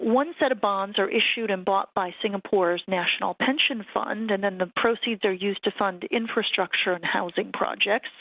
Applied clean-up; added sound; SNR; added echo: none; none; none; none.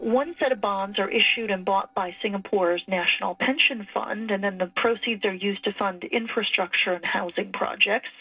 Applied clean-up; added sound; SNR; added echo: neural separator model SepFormer DNS4.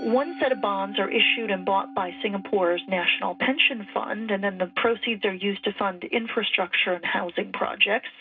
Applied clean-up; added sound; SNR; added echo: none; Musical instrument; 18 dB; reverberation time 0.2 s.